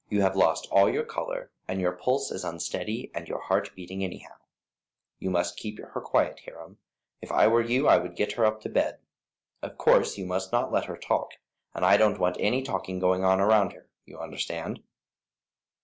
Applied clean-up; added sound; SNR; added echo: none; none; none; none.